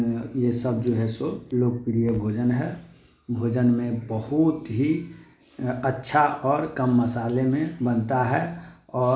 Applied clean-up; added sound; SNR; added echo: none; none; none; none.